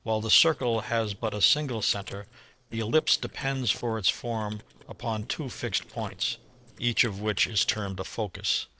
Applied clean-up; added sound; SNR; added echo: neural separator model SepFormer DNS4.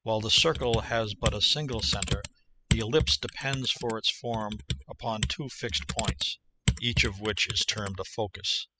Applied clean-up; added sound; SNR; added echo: classical method spectral subtraction.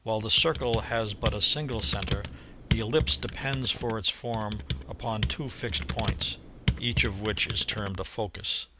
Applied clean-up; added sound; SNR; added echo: none; Computer keyboard; 4 dB; none.